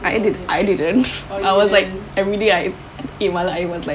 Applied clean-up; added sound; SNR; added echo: none; none; none; none.